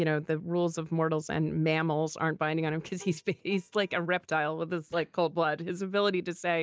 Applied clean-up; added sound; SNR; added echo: neural mask model DeepFilterNet 3.